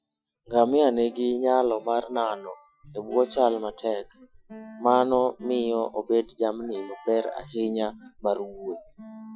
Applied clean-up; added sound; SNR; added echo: classical method Wiener filter.